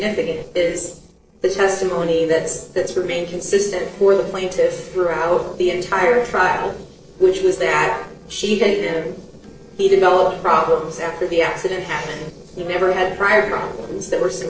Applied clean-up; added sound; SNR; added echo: neural separator model SepFormer DNS4.